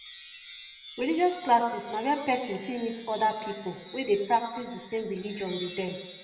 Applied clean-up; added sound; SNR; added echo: none; Wind chime; 17 dB; reverberation time 1.1 s.